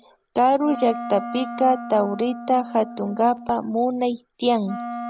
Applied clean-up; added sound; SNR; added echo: none; Wind instrument, woodwind instrument; 12 dB; none.